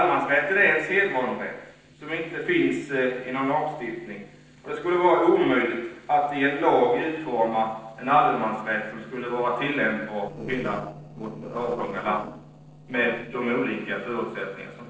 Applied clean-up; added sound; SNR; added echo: neural separator model SepFormer DNS4.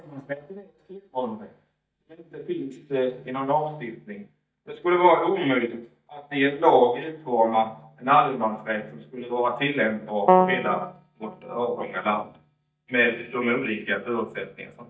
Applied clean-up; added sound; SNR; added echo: neural mask model DeepFilterNet 3.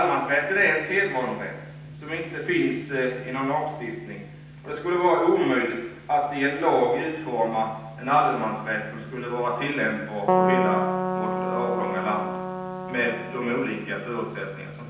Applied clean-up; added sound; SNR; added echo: none; Keyboard (musical); 0 dB; reverberation time 0.9 s.